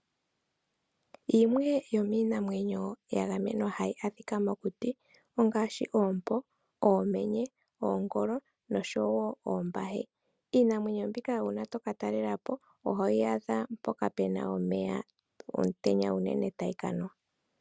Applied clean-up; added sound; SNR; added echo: none; none; none; none.